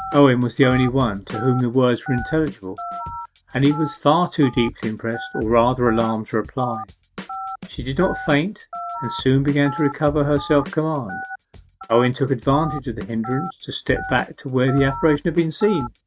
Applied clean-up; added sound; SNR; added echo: neural mask model RNNoise.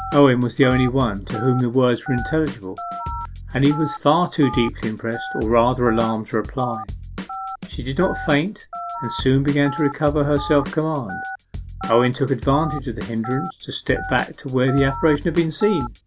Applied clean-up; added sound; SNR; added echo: none; Telephone + Drum / Drum kit; 10 dB; none.